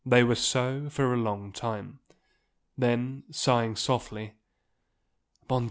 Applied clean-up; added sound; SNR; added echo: none; none; none; none.